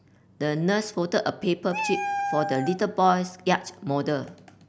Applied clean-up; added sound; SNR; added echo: none; Meow; 7 dB; none.